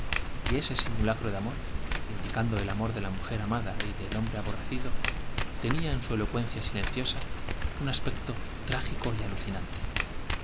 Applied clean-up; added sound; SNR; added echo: none; Rain + Domestic sounds, home sounds; -3 dB; none.